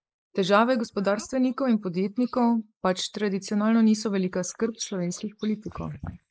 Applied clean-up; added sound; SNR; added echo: neural mask model Resemble Enhance denoiser.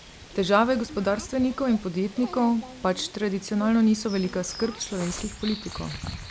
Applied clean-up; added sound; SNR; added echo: none; Bird vocalization, bird call, bird song; 14 dB; none.